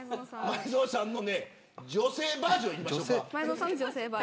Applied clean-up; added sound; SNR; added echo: none; none; none; none.